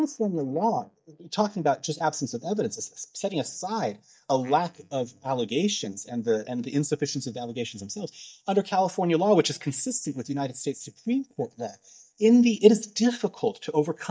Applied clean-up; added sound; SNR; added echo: neural mask model DeepFilterNet 3.